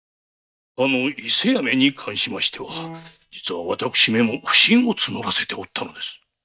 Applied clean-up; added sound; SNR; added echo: neural mask model DeepFilterNet 3.